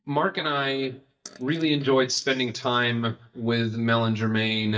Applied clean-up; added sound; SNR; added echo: neural mask model DeepFilterNet 3.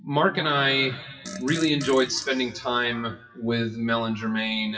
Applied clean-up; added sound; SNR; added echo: classical method WPE with log-MMSE.